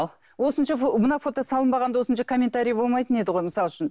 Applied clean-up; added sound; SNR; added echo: none; none; none; none.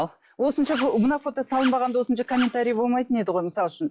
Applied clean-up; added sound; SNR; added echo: classical method log-MMSE.